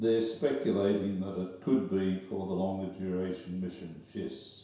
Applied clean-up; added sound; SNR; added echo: none; Cricket; 11 dB; reverberation time 0.7 s.